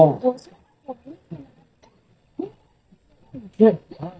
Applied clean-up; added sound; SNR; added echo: neural mask model DeepFilterNet 3.